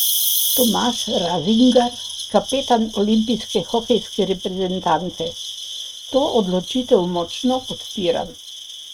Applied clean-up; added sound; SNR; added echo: neural mask model RNNoise.